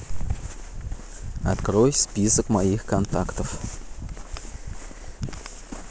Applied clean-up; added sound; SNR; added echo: none; none; none; none.